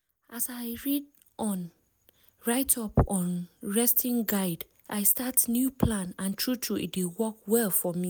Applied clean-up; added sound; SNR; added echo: none; none; none; none.